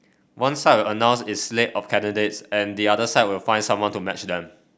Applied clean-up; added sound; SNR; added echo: none; none; none; none.